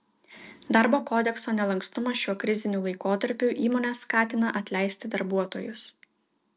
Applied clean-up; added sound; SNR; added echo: none; none; none; none.